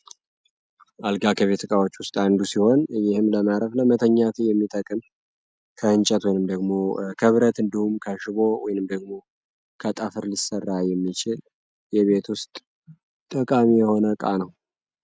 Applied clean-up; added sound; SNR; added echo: none; none; none; none.